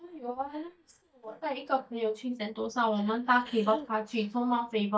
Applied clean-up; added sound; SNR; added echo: neural mask model DeepFilterNet 3.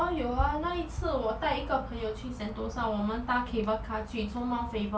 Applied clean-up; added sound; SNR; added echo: none; none; none; none.